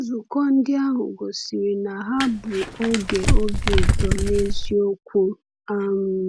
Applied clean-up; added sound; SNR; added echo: none; Crumpling, crinkling; -3 dB; none.